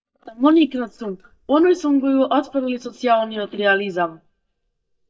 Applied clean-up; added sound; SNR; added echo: neural mask model DeepFilterNet 3.